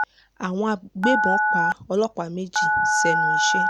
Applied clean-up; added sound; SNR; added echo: none; Telephone; -4 dB; none.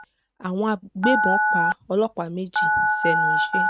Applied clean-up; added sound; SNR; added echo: neural mask model RNNoise.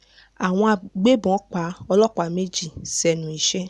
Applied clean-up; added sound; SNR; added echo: none; none; none; none.